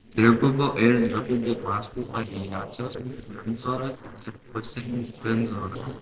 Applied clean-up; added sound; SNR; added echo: neural separator model SepFormer DNS4.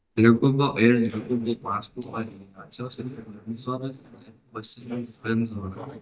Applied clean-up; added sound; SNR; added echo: neural mask model DeepFilterNet 3.